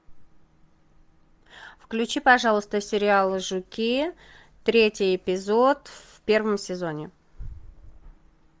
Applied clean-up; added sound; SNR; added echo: none; none; none; none.